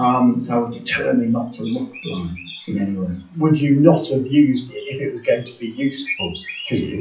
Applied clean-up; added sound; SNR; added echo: classical method WPE with log-MMSE.